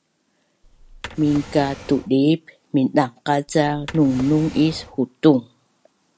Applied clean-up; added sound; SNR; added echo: none; Drawer open or close; 17 dB; none.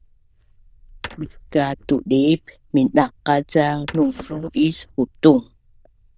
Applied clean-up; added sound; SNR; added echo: neural diffusion model UNIVERSE++.